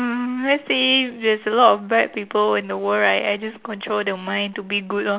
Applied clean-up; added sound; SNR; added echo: none; none; none; none.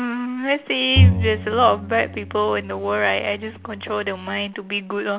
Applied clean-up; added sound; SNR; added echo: none; Bowed string instrument; 0 dB; none.